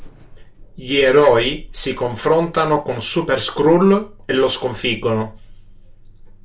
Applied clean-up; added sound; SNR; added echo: none; Alarm; 20 dB; reverberation time 0.2 s.